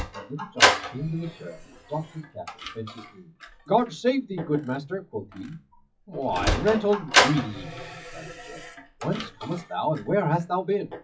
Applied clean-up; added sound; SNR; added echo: classical method WPE with log-MMSE.